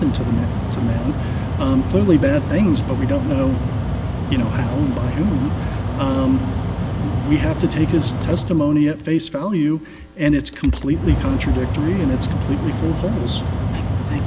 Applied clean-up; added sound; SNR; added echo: none; Mechanical fan; 2 dB; none.